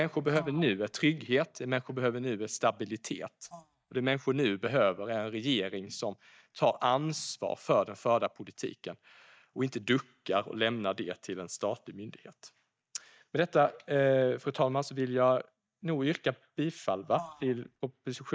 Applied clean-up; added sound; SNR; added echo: neural mask model DeepFilterNet 3.